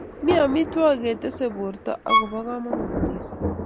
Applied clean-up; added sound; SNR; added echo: none; Bowed string instrument + Thunder; 3 dB; none.